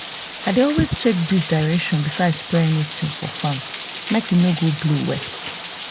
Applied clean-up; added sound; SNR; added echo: none; Rain; 11 dB; none.